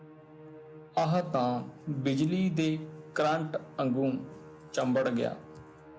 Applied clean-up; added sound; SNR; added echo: none; Musical instrument; 19 dB; none.